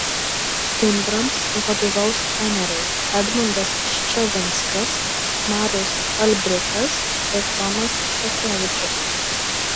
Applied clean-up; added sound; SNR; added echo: none; Water; -3 dB; none.